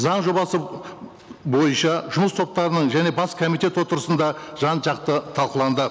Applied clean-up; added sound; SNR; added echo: none; none; none; none.